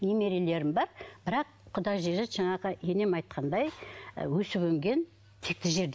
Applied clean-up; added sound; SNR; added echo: none; none; none; none.